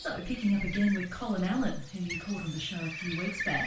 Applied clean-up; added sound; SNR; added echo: none; Bird; 8 dB; reverberation time 0.3 s.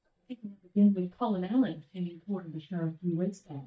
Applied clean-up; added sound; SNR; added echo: neural mask model DeepFilterNet 3.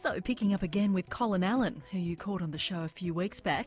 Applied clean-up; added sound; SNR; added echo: none; none; none; none.